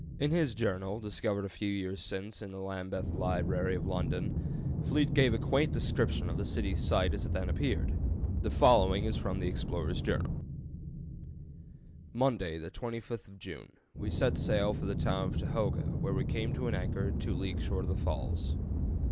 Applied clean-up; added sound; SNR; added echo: none; Aircraft; 0 dB; none.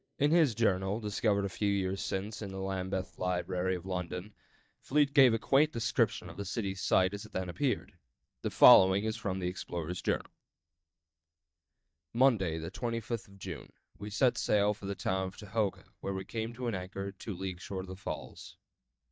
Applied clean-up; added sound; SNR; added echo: neural mask model DeepFilterNet 3.